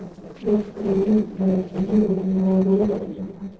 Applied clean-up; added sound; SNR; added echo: neural separator model SepFormer DNS4.